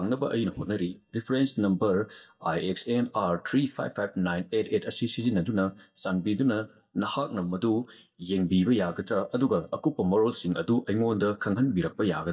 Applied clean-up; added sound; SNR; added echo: neural mask model DeepFilterNet 3.